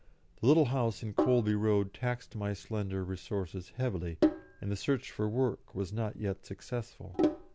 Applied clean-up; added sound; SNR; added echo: none; Sink (filling or washing); 6 dB; none.